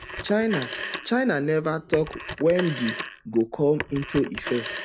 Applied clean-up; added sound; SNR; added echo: none; Telephone; 10 dB; none.